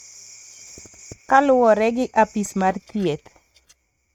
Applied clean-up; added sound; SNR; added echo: neural mask model RNNoise.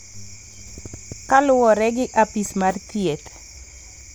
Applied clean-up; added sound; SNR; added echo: none; none; none; none.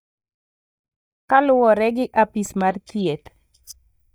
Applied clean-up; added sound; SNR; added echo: neural mask model DeepFilterNet 3.